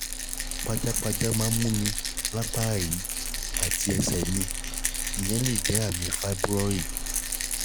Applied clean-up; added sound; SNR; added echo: none; Rattle; 0 dB; none.